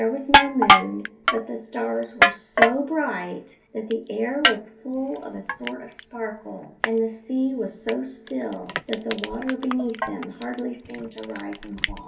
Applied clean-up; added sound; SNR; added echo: none; Crushing; -2 dB; reverberation time 0.3 s.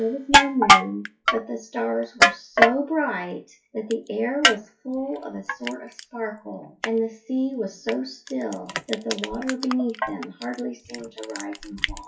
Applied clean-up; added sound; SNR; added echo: classical method WPE with log-MMSE.